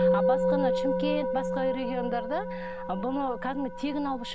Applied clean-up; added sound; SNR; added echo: none; Musical instrument; -3 dB; none.